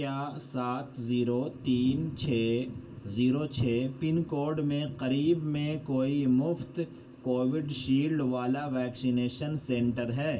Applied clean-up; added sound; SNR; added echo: none; none; none; reverberation time 0.2 s.